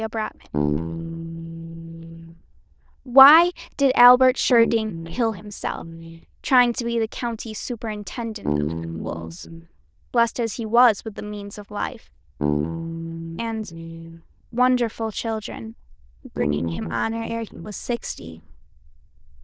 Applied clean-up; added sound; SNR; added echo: neural diffusion model UNIVERSE++.